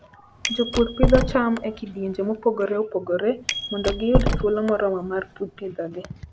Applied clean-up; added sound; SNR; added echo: none; Bicycle bell + Door; 3 dB; none.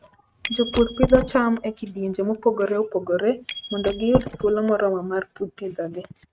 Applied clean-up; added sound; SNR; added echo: neural mask model RNNoise.